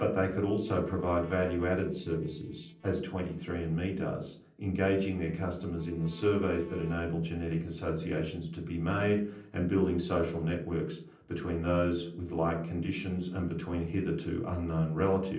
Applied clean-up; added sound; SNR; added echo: neural separator model SepFormer DNS4.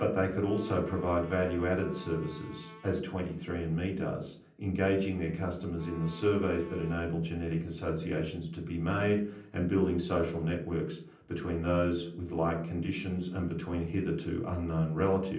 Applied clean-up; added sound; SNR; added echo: none; Bowed string instrument; 18 dB; reverberation time 0.6 s.